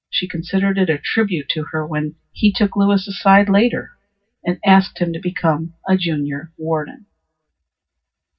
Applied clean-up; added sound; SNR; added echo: none; none; none; reverberation time 0.4 s.